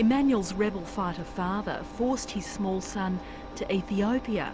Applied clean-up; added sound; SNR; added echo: none; Engine; 12 dB; none.